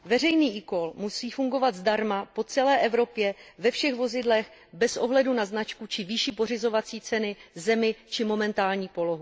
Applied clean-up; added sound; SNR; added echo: none; none; none; none.